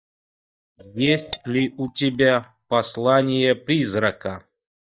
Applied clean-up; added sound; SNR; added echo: neural mask model DeepFilterNet 3.